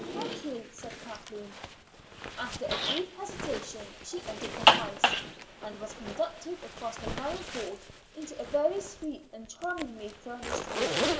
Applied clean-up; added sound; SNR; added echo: none; Zipper (clothing); -4 dB; reverberation time 1.2 s.